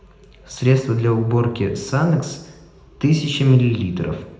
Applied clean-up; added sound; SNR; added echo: none; none; none; reverberation time 0.8 s.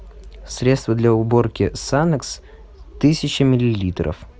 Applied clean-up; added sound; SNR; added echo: none; none; none; none.